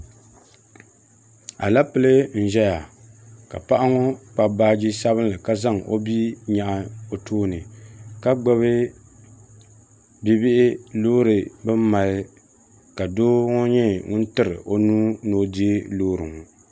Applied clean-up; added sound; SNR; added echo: none; none; none; none.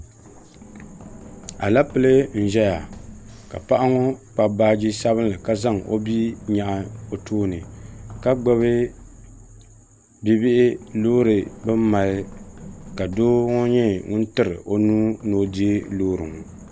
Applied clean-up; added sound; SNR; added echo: none; Run; 19 dB; none.